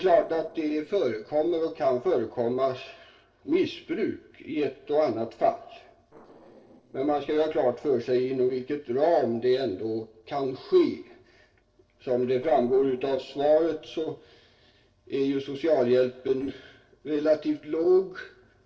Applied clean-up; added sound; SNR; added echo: neural separator model SepFormer DNS4.